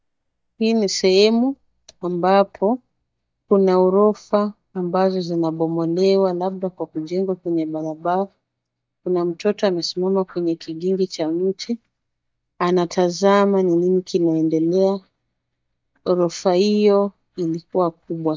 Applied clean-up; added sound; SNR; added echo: neural mask model DeepFilterNet 3.